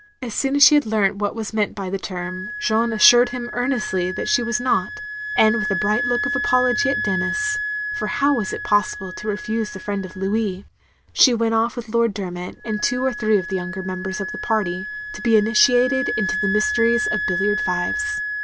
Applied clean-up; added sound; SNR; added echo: none; Wind instrument, woodwind instrument; 6 dB; none.